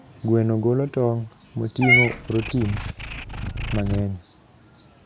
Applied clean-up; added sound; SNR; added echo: none; Meow / Purr; 4 dB; none.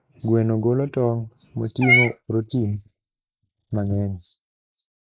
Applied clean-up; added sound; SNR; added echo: neural mask model Resemble Enhance denoiser.